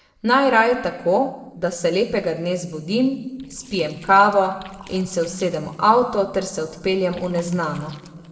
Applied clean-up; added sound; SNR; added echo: neural separator model SepFormer DNS4.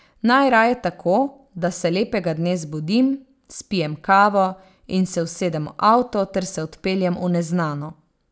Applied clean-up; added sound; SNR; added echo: none; none; none; none.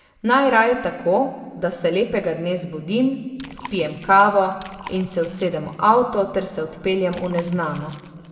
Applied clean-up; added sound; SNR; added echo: none; Chewing, mastication; 20 dB; reverberation time 1.6 s.